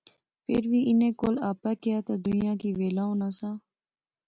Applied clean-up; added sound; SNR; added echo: none; none; none; none.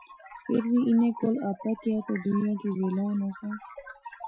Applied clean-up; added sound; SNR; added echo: classical method Wiener filter.